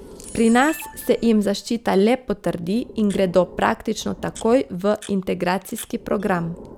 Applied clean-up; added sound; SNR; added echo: none; Camera + Breathing; 20 dB; none.